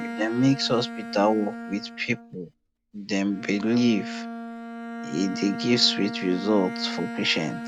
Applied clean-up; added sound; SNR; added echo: none; Bowed string instrument; 9 dB; none.